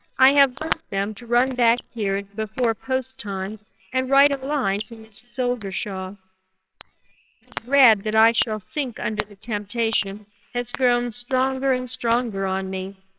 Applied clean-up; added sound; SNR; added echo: neural separator model SepFormer WHAMR!.